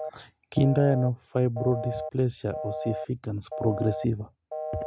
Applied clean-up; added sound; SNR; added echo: none; Telephone; 8 dB; none.